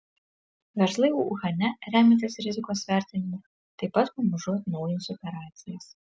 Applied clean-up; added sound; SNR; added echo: none; none; none; none.